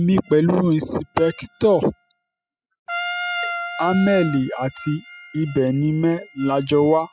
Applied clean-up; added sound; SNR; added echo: classical method spectral subtraction.